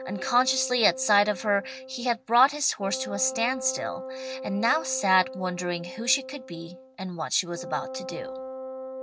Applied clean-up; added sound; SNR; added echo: none; Wind instrument, woodwind instrument; 11 dB; none.